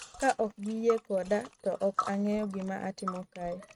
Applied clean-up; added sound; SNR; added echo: neural mask model RNNoise.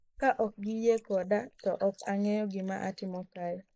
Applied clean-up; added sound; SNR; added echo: neural mask model Resemble Enhance denoiser.